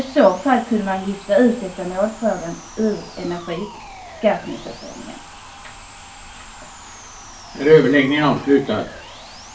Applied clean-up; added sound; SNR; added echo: none; Sawing; 19 dB; reverberation time 0.3 s.